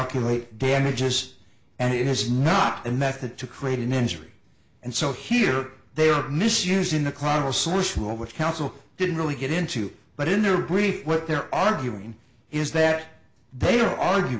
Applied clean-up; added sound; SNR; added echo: none; none; none; none.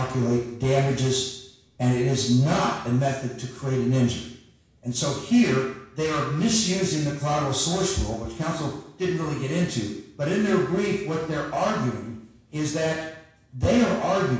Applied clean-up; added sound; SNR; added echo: none; none; none; reverberation time 0.7 s.